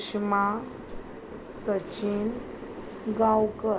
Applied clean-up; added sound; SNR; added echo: none; Walk, footsteps; 17 dB; none.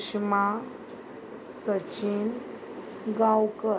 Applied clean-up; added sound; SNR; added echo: none; none; none; none.